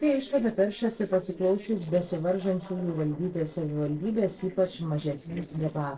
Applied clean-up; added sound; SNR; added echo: neural separator model SepFormer DNS4.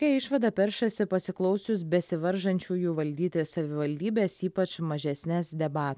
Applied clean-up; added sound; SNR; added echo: none; none; none; none.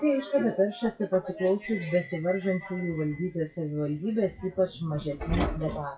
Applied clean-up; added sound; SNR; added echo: classical method WPE with log-MMSE.